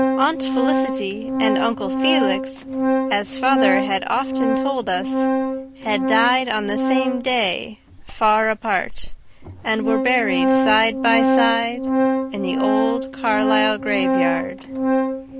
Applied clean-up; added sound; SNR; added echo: none; Organ; -1 dB; none.